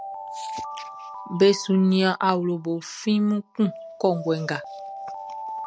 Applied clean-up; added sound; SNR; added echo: none; Alarm; 13 dB; none.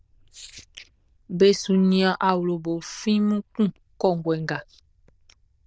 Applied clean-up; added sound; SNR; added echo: neural diffusion model UNIVERSE++.